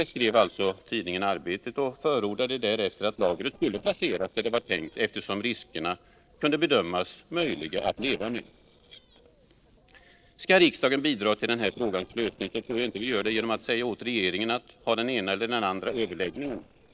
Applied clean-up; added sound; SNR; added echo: neural separator model SepFormer DNS4.